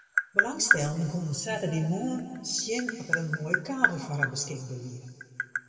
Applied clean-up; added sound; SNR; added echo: none; Tap; 0 dB; reverberation time 2.1 s.